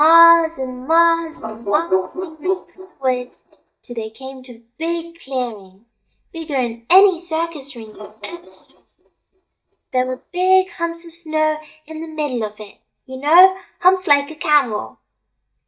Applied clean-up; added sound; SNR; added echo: neural mask model DeepFilterNet 3.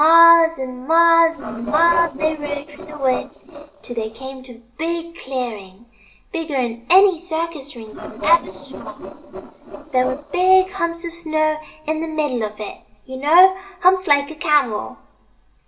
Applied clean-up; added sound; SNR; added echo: neural separator model SepFormer DNS4.